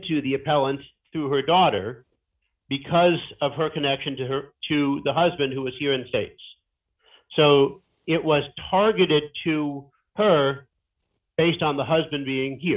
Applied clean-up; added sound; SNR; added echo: none; none; none; none.